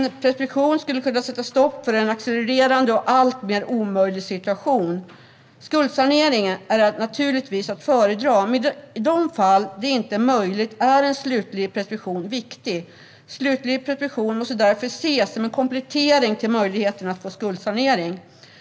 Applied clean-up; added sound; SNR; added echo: none; none; none; none.